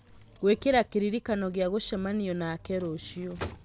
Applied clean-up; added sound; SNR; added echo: none; Crumpling, crinkling; 19 dB; none.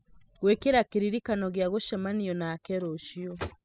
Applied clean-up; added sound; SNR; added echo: classical method spectral subtraction.